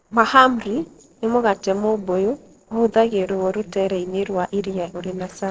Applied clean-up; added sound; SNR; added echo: neural separator model SepFormer DNS4.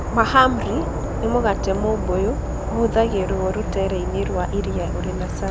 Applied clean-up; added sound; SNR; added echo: none; Insect / Frog; 2 dB; none.